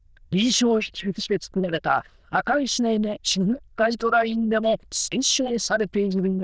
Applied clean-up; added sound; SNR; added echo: neural diffusion model UNIVERSE++.